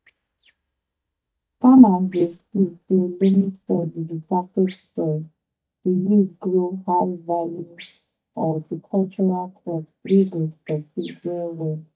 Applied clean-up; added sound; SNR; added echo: neural mask model DeepFilterNet 3.